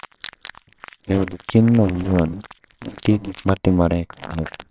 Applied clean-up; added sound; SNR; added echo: neural separator model SepFormer WHAMR!.